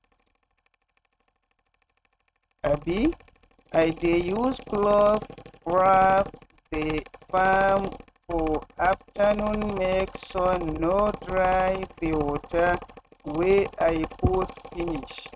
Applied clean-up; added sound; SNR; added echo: neural mask model RNNoise.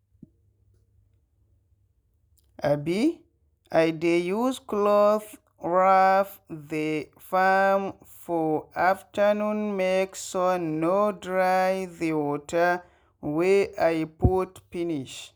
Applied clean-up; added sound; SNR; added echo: none; none; none; none.